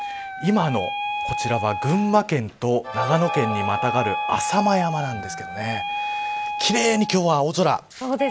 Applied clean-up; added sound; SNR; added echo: none; Wind instrument, woodwind instrument; 6 dB; none.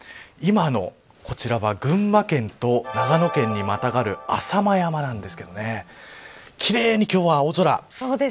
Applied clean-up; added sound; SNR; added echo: none; none; none; none.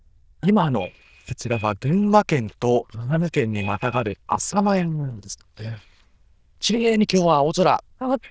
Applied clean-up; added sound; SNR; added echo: neural diffusion model UNIVERSE++.